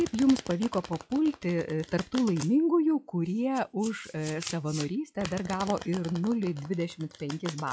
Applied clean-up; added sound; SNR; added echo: classical method log-MMSE.